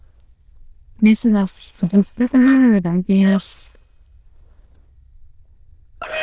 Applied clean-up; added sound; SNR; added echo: neural diffusion model UNIVERSE++.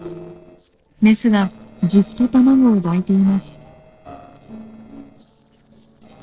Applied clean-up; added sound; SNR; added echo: neural separator model SepFormer DNS4.